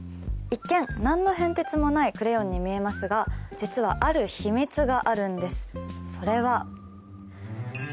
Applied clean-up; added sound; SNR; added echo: none; none; none; none.